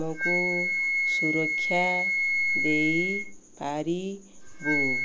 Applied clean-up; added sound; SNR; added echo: none; Wind instrument, woodwind instrument; -3 dB; none.